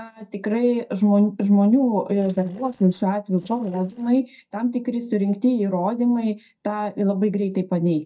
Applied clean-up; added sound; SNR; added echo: neural mask model DeepFilterNet 3.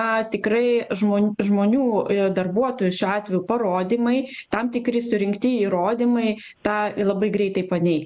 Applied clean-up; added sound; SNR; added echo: none; none; none; none.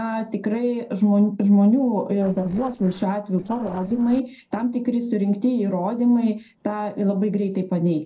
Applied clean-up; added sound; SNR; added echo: neural separator model SepFormer DNS4.